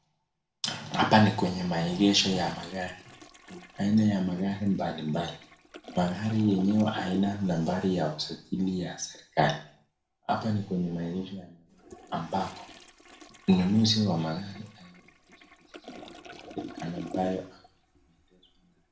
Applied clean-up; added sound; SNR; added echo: none; Toilet flush; 18 dB; reverberation time 0.4 s.